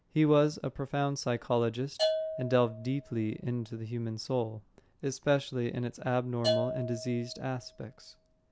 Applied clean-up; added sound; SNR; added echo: none; Bell / Percussion; 8 dB; none.